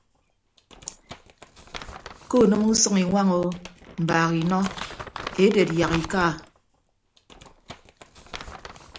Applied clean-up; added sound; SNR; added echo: none; Crumpling, crinkling; 15 dB; none.